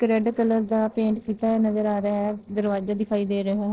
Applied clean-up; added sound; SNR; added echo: neural separator model SepFormer DNS4.